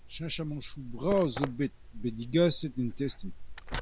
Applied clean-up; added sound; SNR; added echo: none; Liquid; 8 dB; none.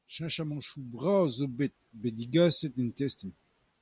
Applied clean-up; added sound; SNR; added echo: none; none; none; none.